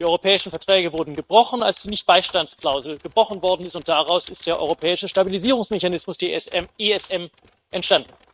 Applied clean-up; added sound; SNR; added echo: neural mask model RNNoise.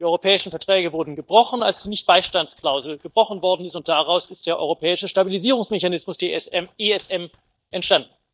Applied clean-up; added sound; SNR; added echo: neural mask model DeepFilterNet 3.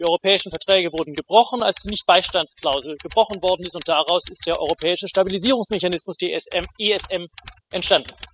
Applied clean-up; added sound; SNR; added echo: classical method spectral subtraction.